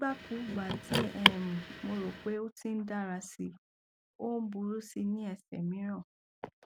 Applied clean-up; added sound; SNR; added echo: none; Car; -3 dB; none.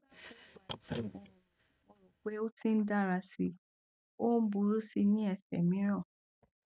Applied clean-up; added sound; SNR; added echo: neural mask model DeepFilterNet 3.